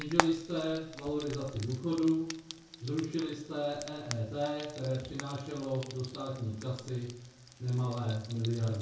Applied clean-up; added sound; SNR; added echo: none; Frying (food); 9 dB; reverberation time 0.6 s.